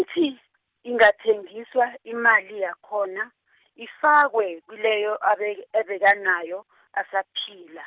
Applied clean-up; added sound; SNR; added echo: none; none; none; none.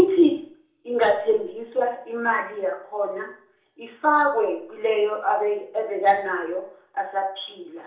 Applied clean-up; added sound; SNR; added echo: none; none; none; reverberation time 0.6 s.